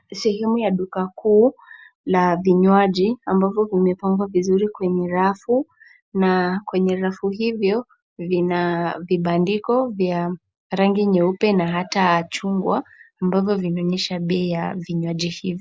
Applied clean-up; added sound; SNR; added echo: none; none; none; none.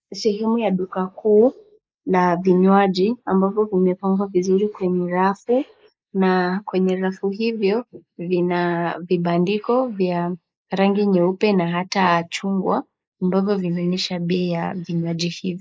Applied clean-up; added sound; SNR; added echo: neural mask model Resemble Enhance denoiser.